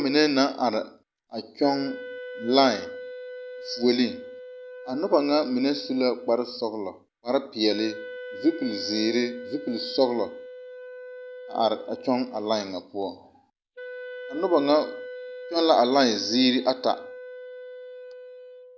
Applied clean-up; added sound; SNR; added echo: none; Wind instrument, woodwind instrument; 14 dB; none.